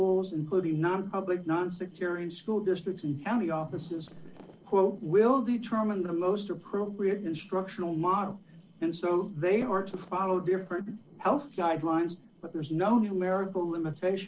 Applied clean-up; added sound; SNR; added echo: neural separator model SepFormer DNS4.